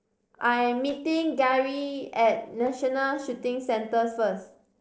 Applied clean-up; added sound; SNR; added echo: neural separator model SepFormer DNS4.